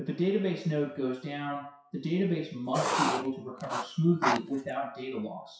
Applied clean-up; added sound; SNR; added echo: classical method WPE with log-MMSE.